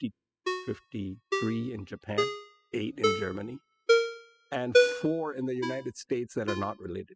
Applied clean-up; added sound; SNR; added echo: classical method spectral subtraction.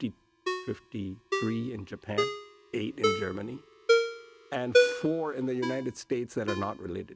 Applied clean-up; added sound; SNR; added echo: none; Ringtone; -3 dB; none.